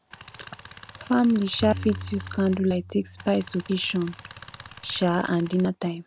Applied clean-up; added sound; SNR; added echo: none; Tools + Tabla; 14 dB; none.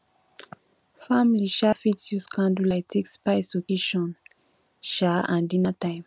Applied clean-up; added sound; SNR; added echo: none; none; none; none.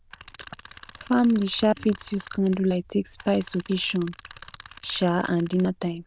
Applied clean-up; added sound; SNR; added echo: neural diffusion model UNIVERSE++.